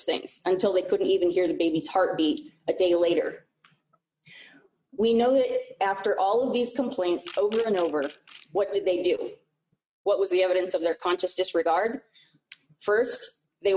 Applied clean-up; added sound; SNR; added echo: neural mask model RNNoise.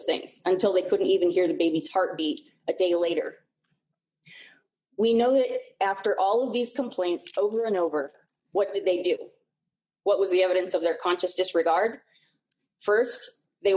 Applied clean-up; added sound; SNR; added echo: neural mask model DeepFilterNet 3.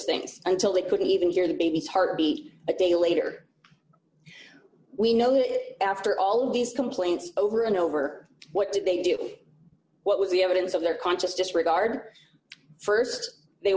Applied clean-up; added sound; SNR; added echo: none; none; none; none.